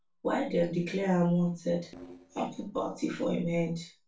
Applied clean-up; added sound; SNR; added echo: neural separator model SepFormer DNS4.